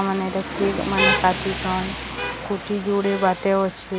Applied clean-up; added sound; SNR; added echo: none; Rain; 4 dB; none.